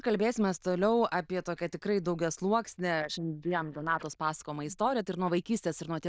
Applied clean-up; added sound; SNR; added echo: neural diffusion model UNIVERSE++.